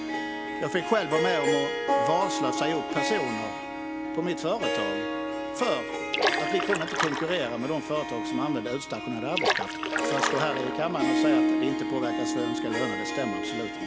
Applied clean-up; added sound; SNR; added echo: none; Harp + Splash, splatter; -2 dB; none.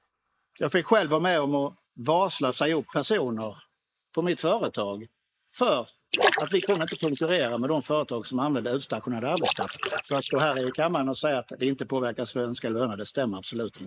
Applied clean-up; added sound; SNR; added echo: neural mask model Resemble Enhance denoiser.